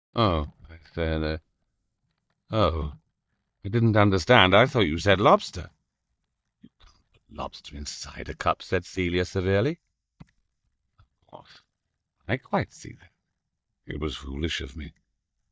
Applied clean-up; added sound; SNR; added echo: neural mask model DeepFilterNet 3.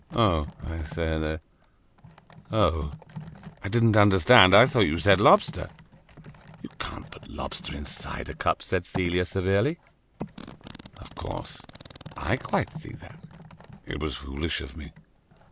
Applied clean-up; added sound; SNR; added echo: none; Fart + Typing; 16 dB; none.